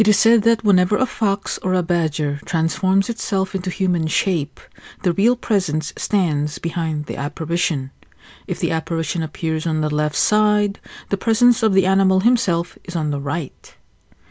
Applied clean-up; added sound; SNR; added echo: none; none; none; none.